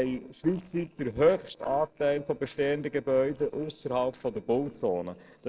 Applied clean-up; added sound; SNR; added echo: neural separator model SepFormer DNS4.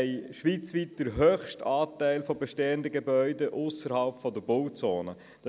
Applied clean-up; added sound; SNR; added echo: none; none; none; none.